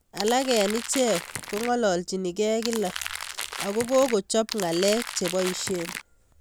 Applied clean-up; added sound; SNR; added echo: none; Crackle; 9 dB; none.